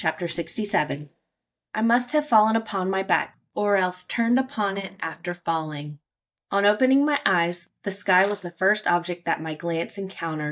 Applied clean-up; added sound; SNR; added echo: neural mask model DeepFilterNet 3.